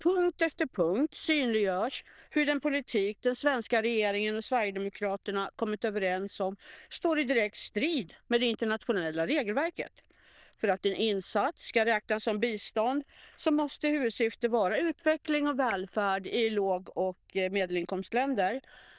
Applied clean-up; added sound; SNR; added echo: neural diffusion model UNIVERSE++.